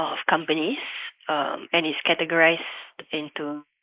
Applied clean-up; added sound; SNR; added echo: neural mask model Resemble Enhance denoiser.